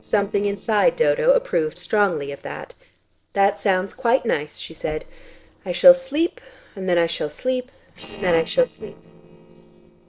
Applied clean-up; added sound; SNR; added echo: neural separator model SepFormer DNS4.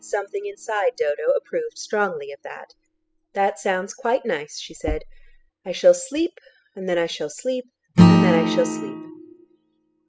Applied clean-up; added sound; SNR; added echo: classical method spectral subtraction.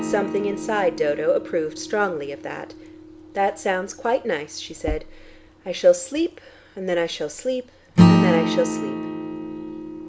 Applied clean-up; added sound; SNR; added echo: none; Acoustic guitar / Strum; 1 dB; none.